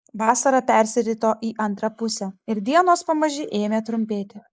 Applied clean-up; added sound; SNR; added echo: neural mask model Resemble Enhance denoiser.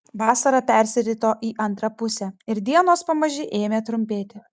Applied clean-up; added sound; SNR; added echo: none; none; none; none.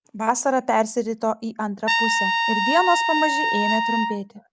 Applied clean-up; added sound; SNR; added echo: none; Trumpet; 0 dB; none.